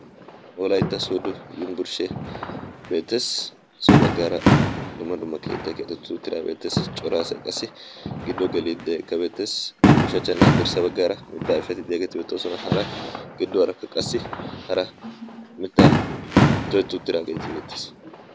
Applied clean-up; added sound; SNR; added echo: none; Fireworks; -3 dB; none.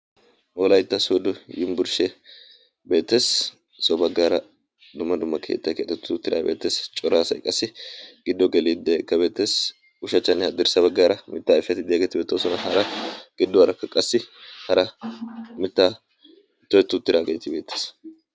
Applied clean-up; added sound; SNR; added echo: none; none; none; none.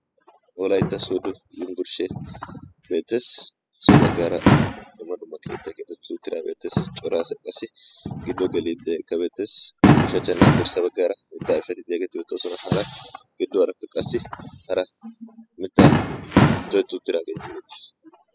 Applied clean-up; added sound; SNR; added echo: classical method spectral subtraction.